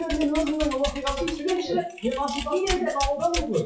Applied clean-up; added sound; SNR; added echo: classical method WPE with log-MMSE.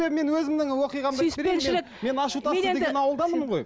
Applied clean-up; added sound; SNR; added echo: none; none; none; none.